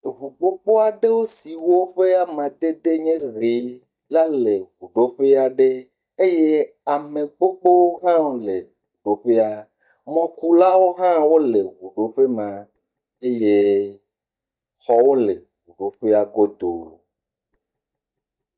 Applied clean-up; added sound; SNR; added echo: neural mask model DeepFilterNet 3.